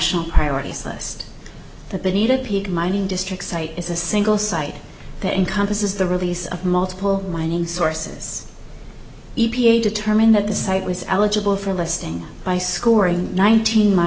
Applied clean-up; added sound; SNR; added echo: none; none; none; none.